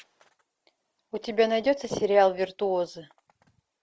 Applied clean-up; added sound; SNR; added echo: none; none; none; none.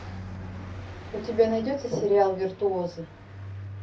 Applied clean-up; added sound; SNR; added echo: none; Car passing by; 12 dB; reverberation time 0.3 s.